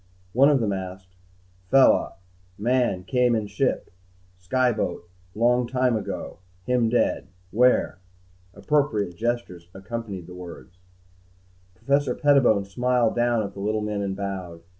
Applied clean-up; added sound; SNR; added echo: none; none; none; none.